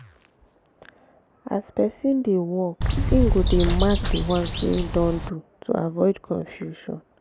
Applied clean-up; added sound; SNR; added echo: none; Bird; -2 dB; none.